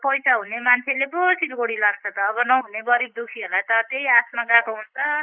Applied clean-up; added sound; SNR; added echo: neural mask model Resemble Enhance denoiser.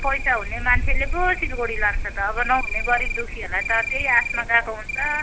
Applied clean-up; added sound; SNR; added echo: none; Cricket; 2 dB; none.